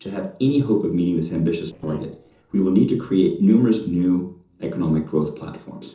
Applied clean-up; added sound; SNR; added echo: neural separator model SepFormer DNS4.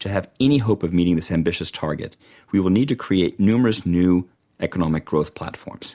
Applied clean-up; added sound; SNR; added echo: none; none; none; none.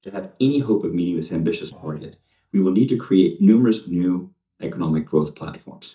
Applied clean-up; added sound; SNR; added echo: neural mask model DeepFilterNet 3.